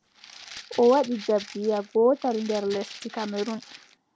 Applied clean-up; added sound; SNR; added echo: none; Rattle (instrument); 18 dB; none.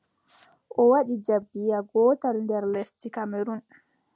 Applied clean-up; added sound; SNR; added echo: none; none; none; none.